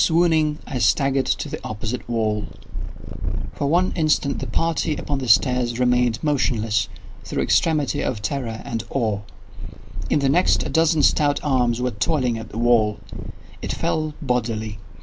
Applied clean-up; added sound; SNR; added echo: none; Purr; 6 dB; none.